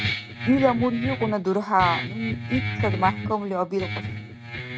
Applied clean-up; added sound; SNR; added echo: neural mask model RNNoise.